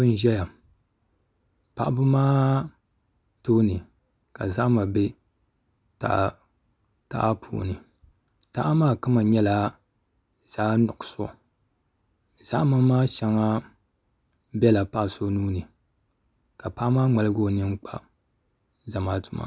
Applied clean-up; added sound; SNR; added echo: none; none; none; none.